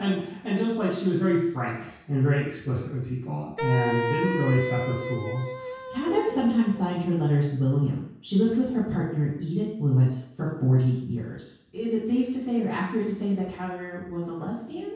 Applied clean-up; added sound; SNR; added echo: none; Wind instrument, woodwind instrument; 6 dB; reverberation time 0.6 s.